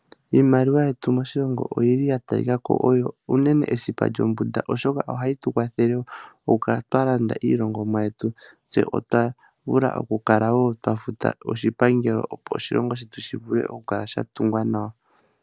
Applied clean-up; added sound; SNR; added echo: none; none; none; none.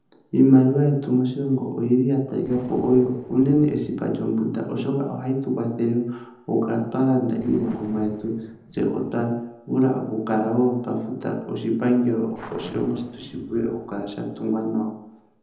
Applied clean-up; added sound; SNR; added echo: neural separator model SepFormer DNS4.